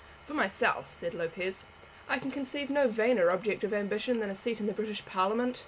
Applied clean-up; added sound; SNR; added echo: none; none; none; none.